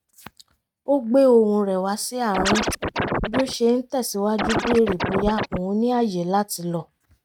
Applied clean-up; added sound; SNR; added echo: neural mask model RNNoise.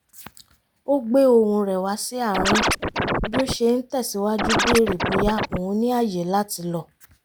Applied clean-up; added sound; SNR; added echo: none; Scratching (performance technique); 0 dB; none.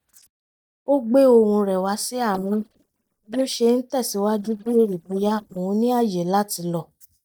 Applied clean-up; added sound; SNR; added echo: neural mask model DeepFilterNet 3.